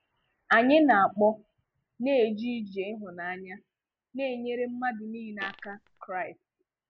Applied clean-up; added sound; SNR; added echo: none; Fart; 18 dB; none.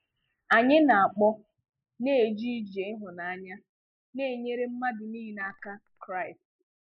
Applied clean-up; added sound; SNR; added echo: neural mask model Resemble Enhance denoiser.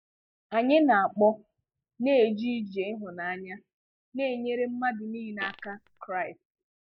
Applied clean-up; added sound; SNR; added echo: neural mask model DeepFilterNet 3.